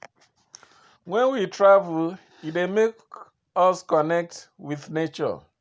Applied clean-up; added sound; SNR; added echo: none; none; none; none.